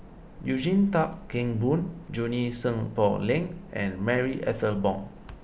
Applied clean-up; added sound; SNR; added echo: none; none; none; none.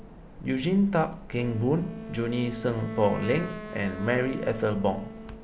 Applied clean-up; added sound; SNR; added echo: none; Wind instrument, woodwind instrument; 12 dB; none.